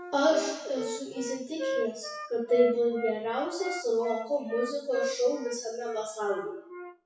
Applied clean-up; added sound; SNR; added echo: classical method WPE with log-MMSE.